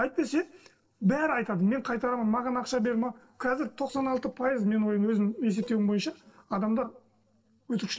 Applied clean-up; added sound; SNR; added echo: neural separator model SepFormer DNS4.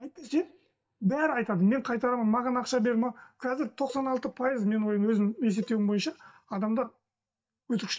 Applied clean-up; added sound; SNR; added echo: neural mask model DeepFilterNet 3.